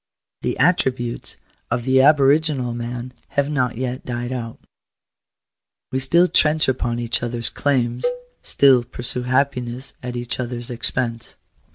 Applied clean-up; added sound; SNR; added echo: none; Cowbell; 10 dB; none.